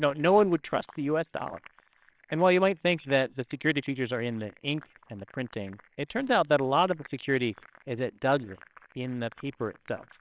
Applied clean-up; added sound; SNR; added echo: neural separator model SepFormer WHAMR!.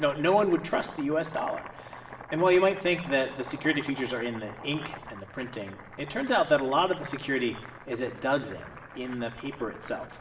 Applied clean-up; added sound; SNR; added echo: none; Boiling; 16 dB; reverberation time 0.9 s.